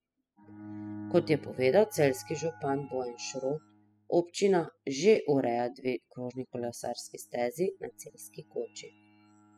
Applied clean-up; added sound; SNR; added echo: classical method spectral subtraction.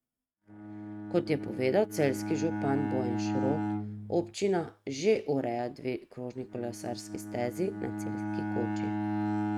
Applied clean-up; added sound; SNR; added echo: neural mask model RNNoise.